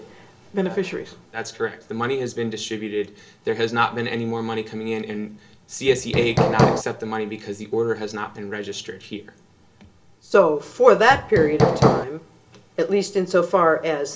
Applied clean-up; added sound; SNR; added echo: none; Hammer; -3 dB; reverberation time 0.2 s.